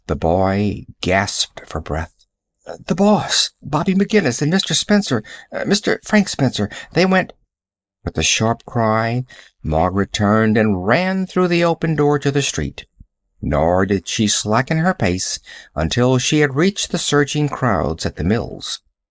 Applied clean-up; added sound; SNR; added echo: neural mask model Resemble Enhance denoiser.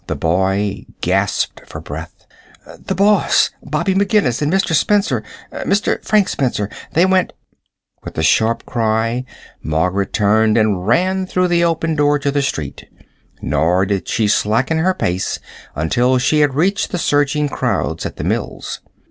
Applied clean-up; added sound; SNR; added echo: none; none; none; none.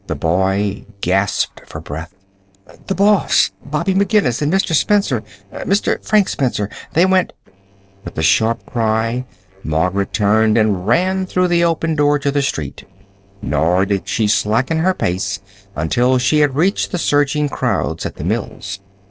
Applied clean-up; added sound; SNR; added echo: neural separator model SepFormer DNS4.